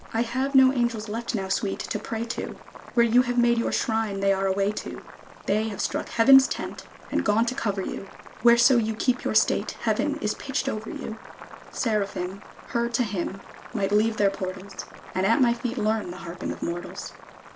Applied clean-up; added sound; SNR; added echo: none; Boiling; 18 dB; none.